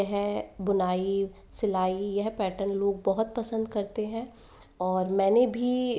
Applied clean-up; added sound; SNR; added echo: none; none; none; none.